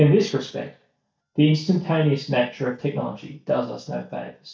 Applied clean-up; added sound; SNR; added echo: neural mask model DeepFilterNet 3.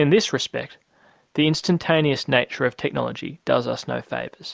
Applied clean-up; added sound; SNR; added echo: none; none; none; none.